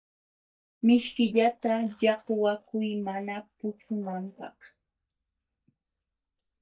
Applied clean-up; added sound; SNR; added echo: neural mask model DeepFilterNet 3.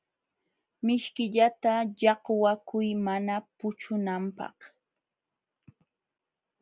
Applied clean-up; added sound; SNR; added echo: none; none; none; none.